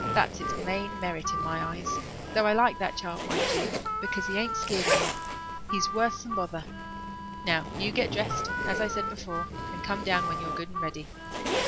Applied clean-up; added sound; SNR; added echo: none; Zipper (clothing) + Harmonica; 0 dB; none.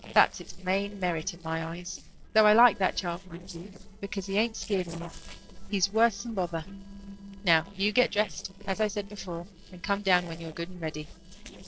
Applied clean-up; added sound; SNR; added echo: neural separator model SepFormer DNS4.